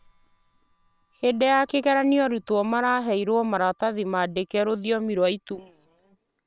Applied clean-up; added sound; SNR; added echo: neural separator model SepFormer WHAM!.